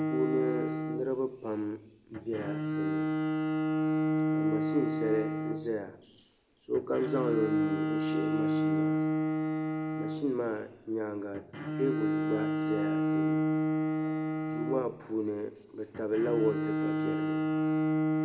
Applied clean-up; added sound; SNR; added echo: none; Bowed string instrument; -3 dB; none.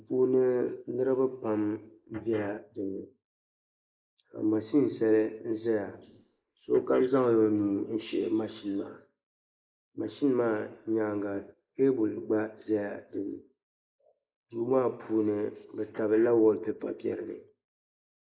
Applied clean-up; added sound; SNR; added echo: neural mask model Resemble Enhance denoiser.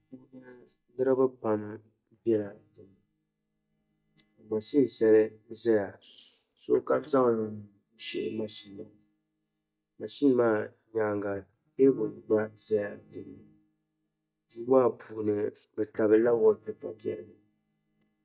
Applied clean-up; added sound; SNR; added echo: neural mask model DeepFilterNet 3.